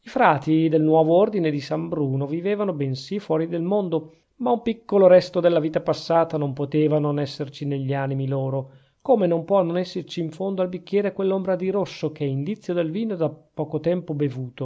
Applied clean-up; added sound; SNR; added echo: none; none; none; none.